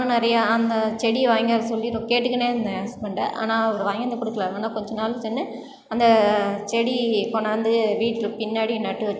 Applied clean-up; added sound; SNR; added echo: none; none; none; none.